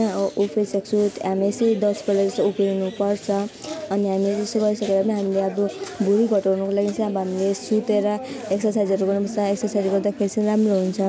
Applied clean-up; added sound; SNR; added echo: none; none; none; none.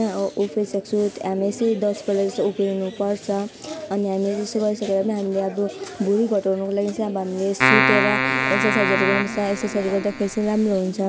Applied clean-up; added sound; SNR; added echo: none; Keyboard (musical); 0 dB; none.